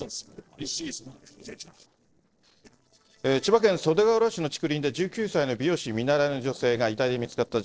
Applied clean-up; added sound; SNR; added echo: neural separator model SepFormer DNS4.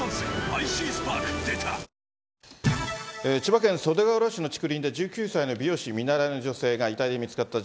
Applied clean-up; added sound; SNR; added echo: none; none; none; none.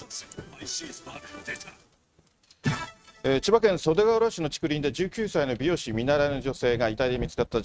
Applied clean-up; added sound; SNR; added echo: neural mask model RNNoise.